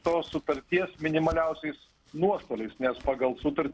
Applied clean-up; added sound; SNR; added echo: none; Domestic sounds, home sounds; 19 dB; none.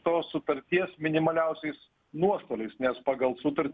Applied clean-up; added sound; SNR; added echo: none; none; none; none.